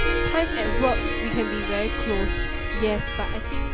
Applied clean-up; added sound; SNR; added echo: none; Harp + Wind / Bird; -4 dB; none.